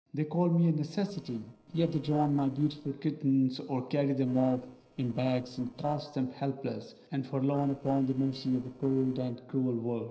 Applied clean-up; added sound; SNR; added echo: neural separator model SepFormer DNS4.